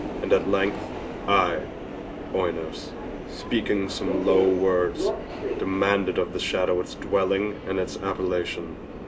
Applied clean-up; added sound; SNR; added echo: none; Subway, metro, underground; 7 dB; none.